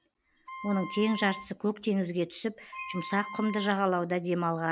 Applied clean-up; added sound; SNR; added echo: none; Wind instrument, woodwind instrument; 12 dB; none.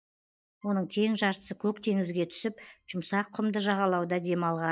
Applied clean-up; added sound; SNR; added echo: neural mask model DeepFilterNet 3.